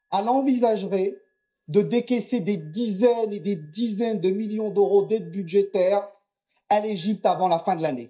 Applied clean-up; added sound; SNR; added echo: neural mask model DeepFilterNet 3.